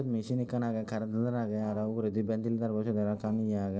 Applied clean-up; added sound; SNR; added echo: neural separator model SepFormer DNS4.